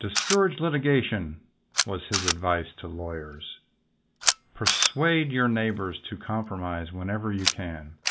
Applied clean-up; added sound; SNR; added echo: none; Camera; 4 dB; none.